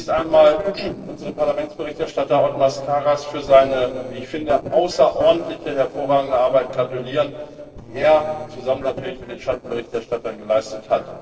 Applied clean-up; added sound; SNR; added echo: neural separator model SepFormer DNS4.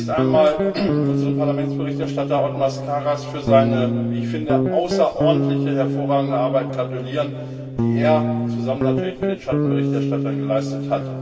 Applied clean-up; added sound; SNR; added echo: none; Guitar; -1 dB; reverberation time 2.3 s.